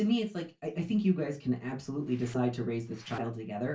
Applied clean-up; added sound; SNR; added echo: neural separator model SepFormer DNS4.